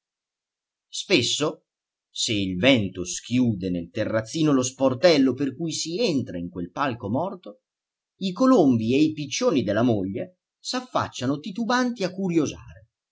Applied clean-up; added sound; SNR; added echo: none; none; none; none.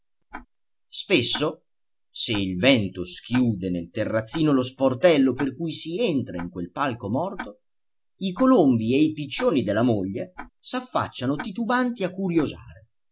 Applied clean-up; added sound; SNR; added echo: none; Tick-tock; 20 dB; none.